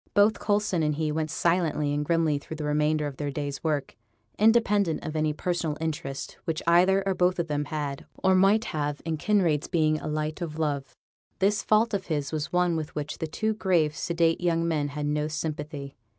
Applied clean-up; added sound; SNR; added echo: none; none; none; none.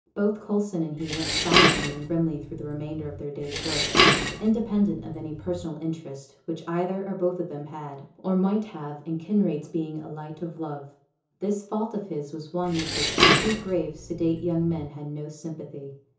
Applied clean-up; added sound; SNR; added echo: none; Dishes, pots, and pans; -3 dB; reverberation time 0.6 s.